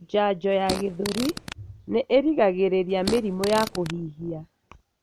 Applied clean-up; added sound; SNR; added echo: none; Fart; 9 dB; none.